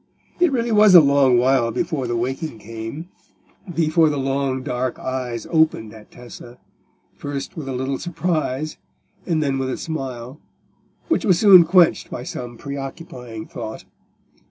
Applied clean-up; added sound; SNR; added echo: none; none; none; none.